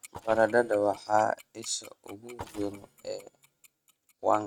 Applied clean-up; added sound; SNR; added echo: neural mask model RNNoise.